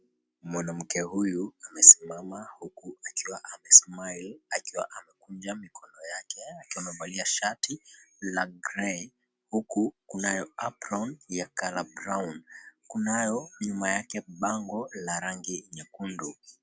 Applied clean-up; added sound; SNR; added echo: none; none; none; none.